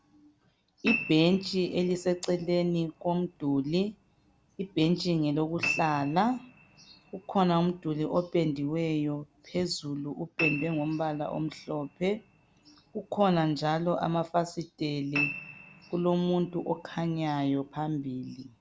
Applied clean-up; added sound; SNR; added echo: none; Piano; 12 dB; none.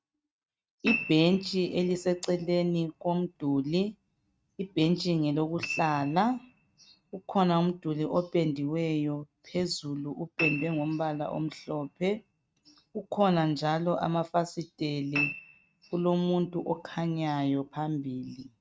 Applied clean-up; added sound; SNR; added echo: neural mask model RNNoise.